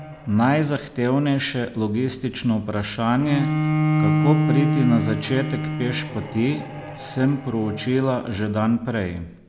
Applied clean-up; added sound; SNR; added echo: none; Bowed string instrument; 3 dB; none.